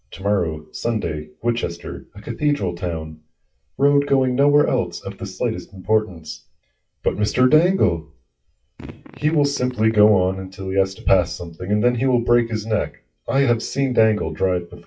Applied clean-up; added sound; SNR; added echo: classical method WPE with log-MMSE.